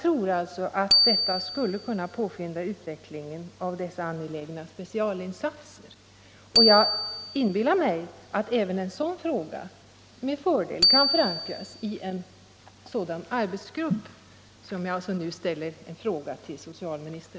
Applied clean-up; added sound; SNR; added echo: none; Bicycle bell; 0 dB; none.